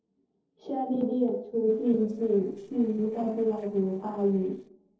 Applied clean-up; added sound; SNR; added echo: neural separator model SepFormer DNS4.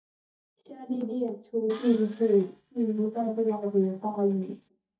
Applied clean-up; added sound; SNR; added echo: neural mask model DeepFilterNet 3.